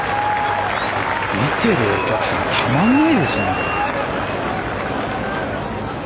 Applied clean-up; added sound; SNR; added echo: none; none; none; none.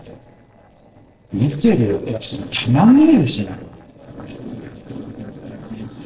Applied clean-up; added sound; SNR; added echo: neural separator model SepFormer DNS4.